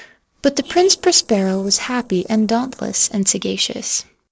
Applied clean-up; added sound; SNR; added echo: neural separator model SepFormer DNS4.